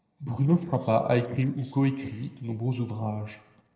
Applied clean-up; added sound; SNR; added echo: neural separator model SepFormer DNS4.